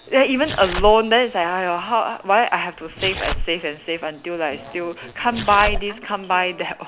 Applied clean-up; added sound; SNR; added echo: none; Tearing; 9 dB; none.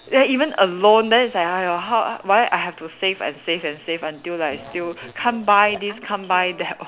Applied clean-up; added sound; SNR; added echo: none; none; none; none.